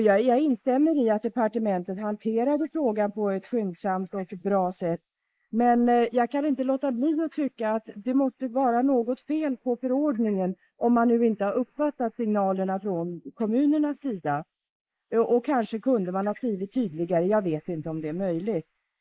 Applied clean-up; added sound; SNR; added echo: neural mask model Resemble Enhance denoiser.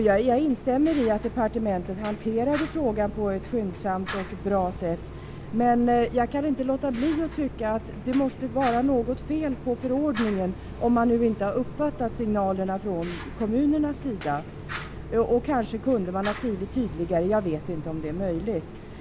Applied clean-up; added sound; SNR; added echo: none; Fire; 11 dB; none.